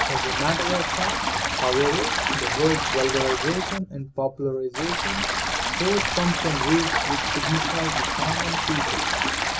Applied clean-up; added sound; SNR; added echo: none; Stream; -2 dB; none.